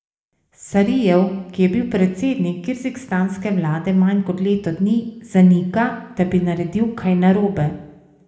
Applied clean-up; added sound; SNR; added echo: none; none; none; reverberation time 0.7 s.